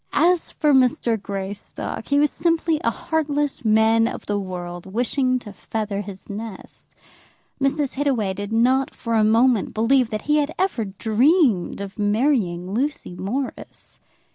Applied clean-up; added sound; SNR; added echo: none; none; none; none.